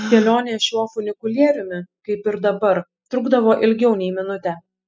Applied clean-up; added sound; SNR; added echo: classical method spectral subtraction.